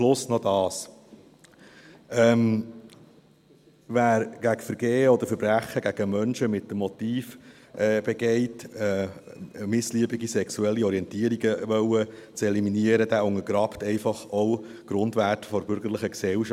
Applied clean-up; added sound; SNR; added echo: none; none; none; none.